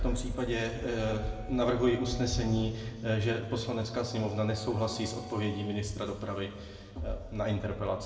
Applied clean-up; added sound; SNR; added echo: none; Wind instrument, woodwind instrument; 20 dB; reverberation time 1.9 s.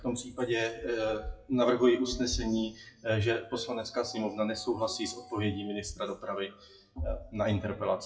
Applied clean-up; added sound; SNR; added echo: classical method WPE with log-MMSE.